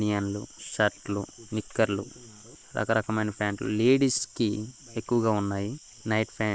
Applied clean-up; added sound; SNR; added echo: neural mask model Resemble Enhance denoiser.